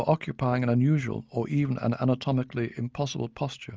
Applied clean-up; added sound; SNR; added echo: none; none; none; none.